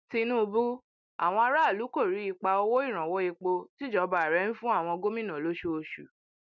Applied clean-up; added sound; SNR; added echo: none; none; none; none.